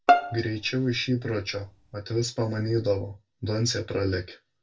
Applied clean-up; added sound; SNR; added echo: none; Bowed string instrument; -1 dB; reverberation time 0.2 s.